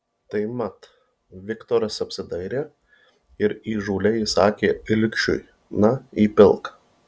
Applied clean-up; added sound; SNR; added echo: none; none; none; none.